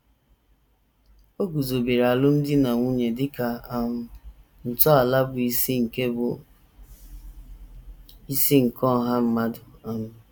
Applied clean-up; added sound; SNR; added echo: none; none; none; none.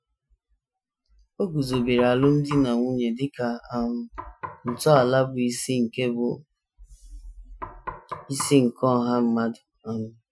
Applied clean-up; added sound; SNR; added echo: classical method Wiener filter.